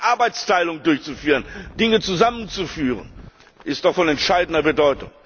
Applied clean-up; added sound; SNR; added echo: none; Wind; 20 dB; none.